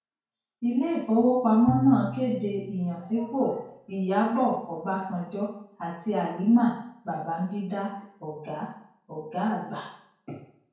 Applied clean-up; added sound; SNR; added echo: none; Bowed string instrument; 11 dB; reverberation time 0.5 s.